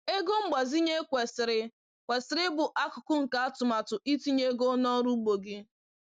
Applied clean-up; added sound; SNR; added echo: none; none; none; none.